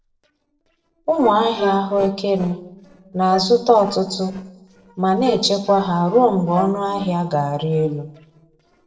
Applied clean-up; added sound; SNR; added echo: neural separator model SepFormer DNS4.